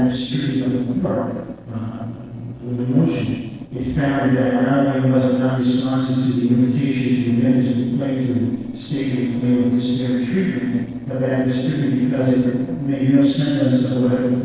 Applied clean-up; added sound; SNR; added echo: neural separator model SepFormer DNS4.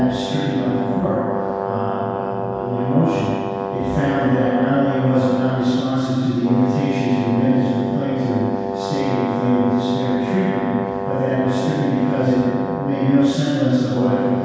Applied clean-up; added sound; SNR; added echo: none; Brass instrument; 6 dB; reverberation time 2.0 s.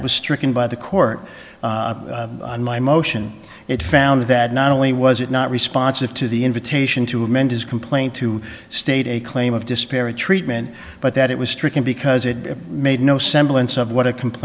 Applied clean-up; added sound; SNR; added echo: none; none; none; none.